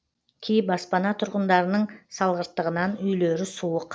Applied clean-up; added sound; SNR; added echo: none; none; none; none.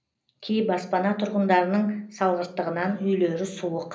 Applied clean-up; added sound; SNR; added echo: none; none; none; reverberation time 0.5 s.